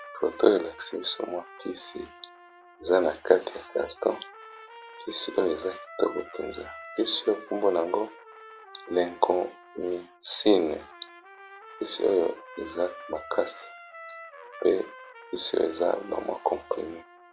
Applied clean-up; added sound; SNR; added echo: none; Trumpet; 19 dB; none.